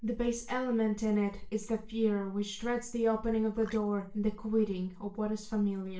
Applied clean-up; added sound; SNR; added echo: neural separator model SepFormer DNS4.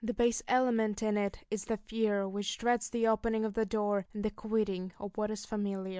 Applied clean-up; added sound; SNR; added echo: none; none; none; none.